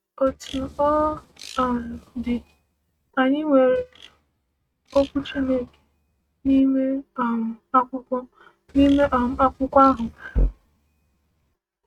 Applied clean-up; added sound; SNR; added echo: neural mask model RNNoise.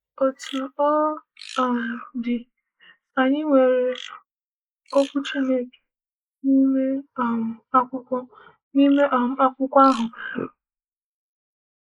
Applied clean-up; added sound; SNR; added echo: neural mask model Resemble Enhance denoiser.